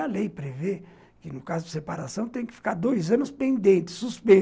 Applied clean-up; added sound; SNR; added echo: none; none; none; none.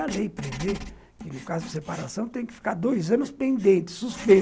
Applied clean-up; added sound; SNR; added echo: none; Writing; 15 dB; none.